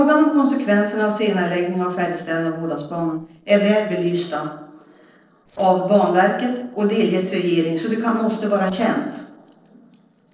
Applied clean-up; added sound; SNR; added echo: neural separator model SepFormer DNS4.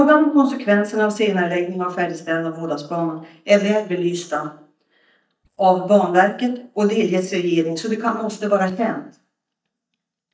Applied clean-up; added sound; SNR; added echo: neural mask model DeepFilterNet 3.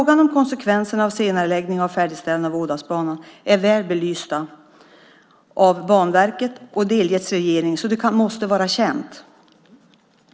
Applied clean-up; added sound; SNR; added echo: none; none; none; none.